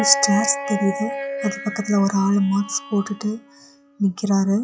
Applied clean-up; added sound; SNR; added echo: classical method log-MMSE.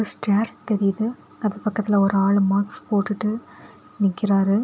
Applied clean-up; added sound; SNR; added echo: none; none; none; none.